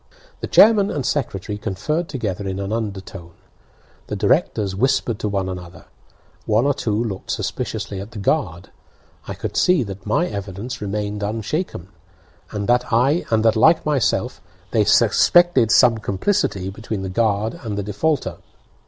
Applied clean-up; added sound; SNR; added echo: none; none; none; none.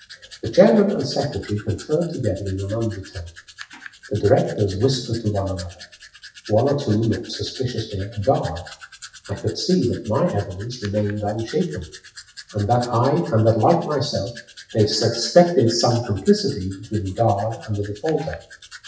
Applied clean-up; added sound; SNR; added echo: classical method WPE with log-MMSE.